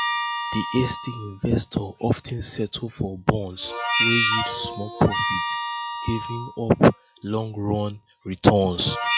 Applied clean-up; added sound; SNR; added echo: classical method log-MMSE.